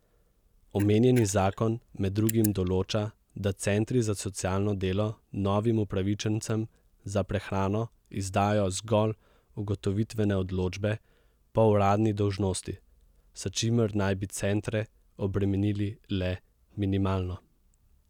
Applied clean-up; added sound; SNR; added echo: none; Camera; 16 dB; none.